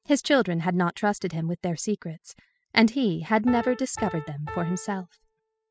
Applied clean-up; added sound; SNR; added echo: classical method spectral subtraction.